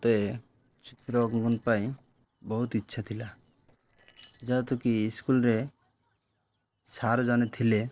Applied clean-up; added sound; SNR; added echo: neural separator model SepFormer DNS4.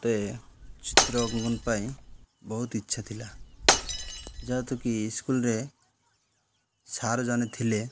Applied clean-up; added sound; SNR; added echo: none; Shatter; -1 dB; none.